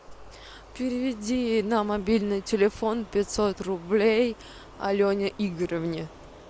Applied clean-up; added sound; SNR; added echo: none; none; none; none.